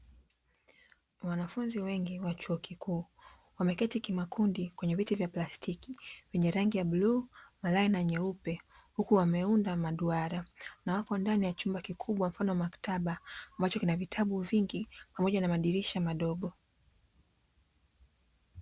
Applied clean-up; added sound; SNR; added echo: none; none; none; none.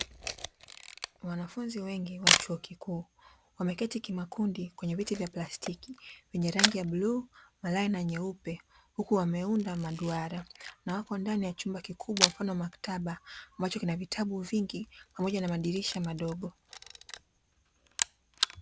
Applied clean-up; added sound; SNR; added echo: none; Camera; 4 dB; none.